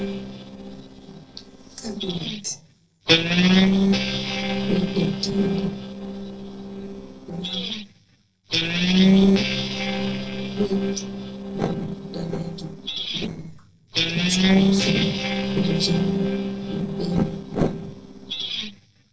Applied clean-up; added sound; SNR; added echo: neural separator model SepFormer DNS4.